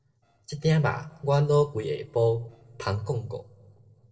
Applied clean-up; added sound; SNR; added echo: neural separator model SepFormer DNS4.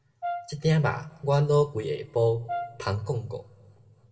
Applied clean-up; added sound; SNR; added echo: none; Brass instrument; 12 dB; reverberation time 1.2 s.